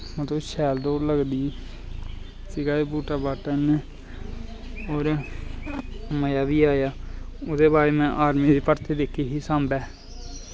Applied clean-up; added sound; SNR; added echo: none; Purr; 11 dB; none.